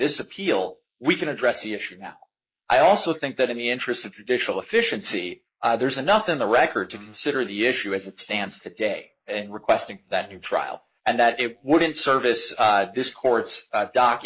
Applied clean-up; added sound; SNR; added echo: neural mask model Resemble Enhance denoiser.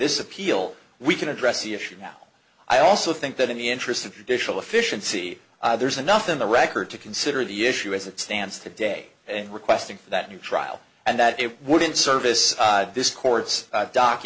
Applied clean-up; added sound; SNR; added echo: none; none; none; none.